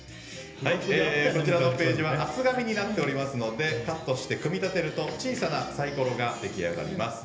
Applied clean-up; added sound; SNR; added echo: none; Bowed string instrument; 18 dB; reverberation time 1.4 s.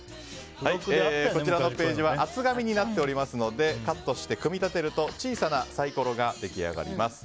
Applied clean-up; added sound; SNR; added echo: none; none; none; none.